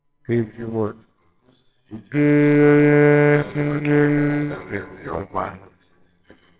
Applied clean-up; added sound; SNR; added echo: neural separator model SepFormer WHAMR!.